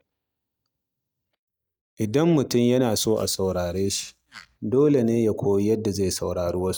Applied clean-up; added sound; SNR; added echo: neural mask model DeepFilterNet 3.